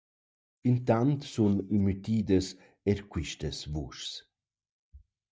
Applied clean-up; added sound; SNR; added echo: neural mask model DeepFilterNet 3.